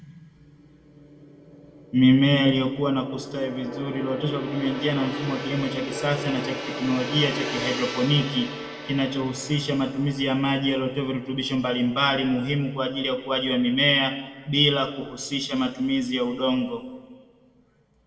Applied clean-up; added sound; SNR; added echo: none; Gong; 12 dB; reverberation time 1.3 s.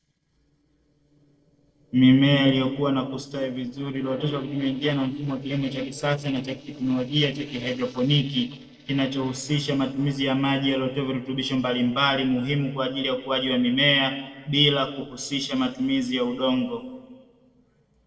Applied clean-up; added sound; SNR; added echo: neural separator model SepFormer DNS4.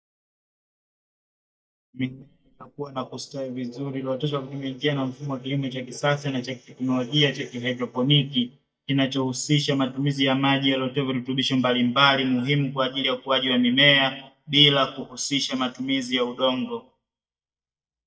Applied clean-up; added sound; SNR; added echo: neural mask model DeepFilterNet 3.